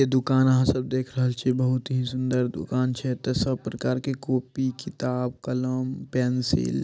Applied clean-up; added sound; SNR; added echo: none; none; none; none.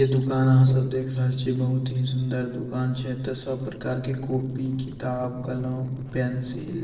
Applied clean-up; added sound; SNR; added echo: neural separator model SepFormer DNS4.